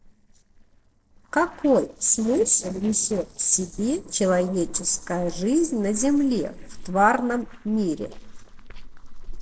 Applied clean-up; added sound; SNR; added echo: neural separator model SepFormer DNS4.